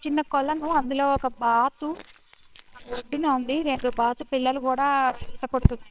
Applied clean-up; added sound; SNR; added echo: neural separator model SepFormer WHAMR!.